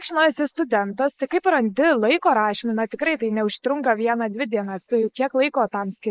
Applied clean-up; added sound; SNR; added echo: neural mask model Resemble Enhance denoiser.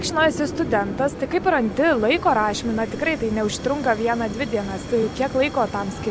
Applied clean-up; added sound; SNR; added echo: none; Fire; 12 dB; none.